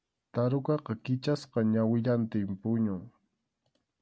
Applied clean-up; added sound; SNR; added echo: none; none; none; none.